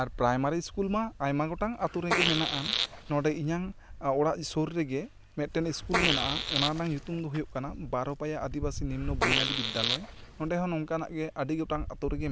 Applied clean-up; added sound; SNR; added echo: none; Fart; 0 dB; none.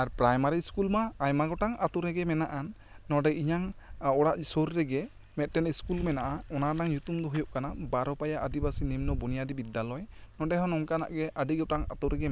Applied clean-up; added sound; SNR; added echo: none; none; none; none.